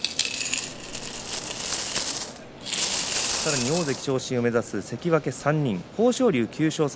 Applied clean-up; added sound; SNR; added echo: none; Coin (dropping); 5 dB; none.